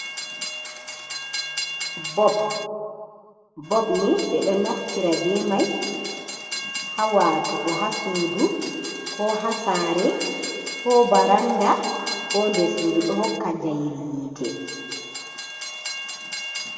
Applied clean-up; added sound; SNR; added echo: none; Train; 8 dB; reverberation time 2.2 s.